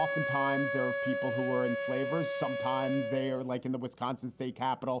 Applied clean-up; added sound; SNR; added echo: none; Wind instrument, woodwind instrument; 2 dB; none.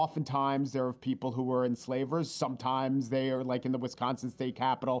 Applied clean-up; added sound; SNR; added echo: none; none; none; none.